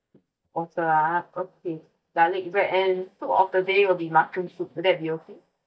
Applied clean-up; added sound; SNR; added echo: neural mask model DeepFilterNet 3.